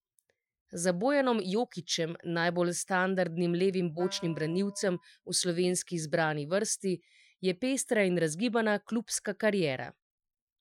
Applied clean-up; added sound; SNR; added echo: classical method Wiener filter.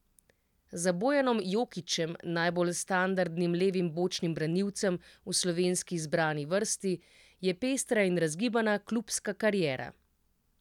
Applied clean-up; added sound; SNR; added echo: none; none; none; none.